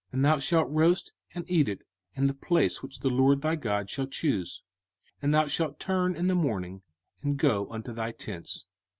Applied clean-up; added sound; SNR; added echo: none; none; none; none.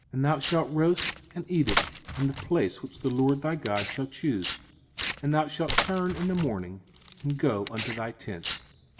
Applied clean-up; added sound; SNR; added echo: none; Tearing; 5 dB; reverberation time 1.4 s.